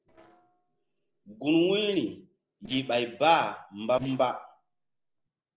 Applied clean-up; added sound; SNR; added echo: neural separator model SepFormer DNS4.